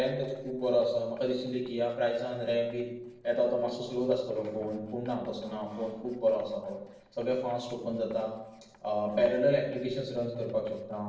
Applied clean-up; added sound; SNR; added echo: neural separator model SepFormer DNS4.